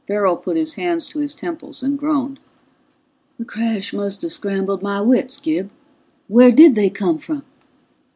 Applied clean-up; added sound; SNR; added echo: none; none; none; none.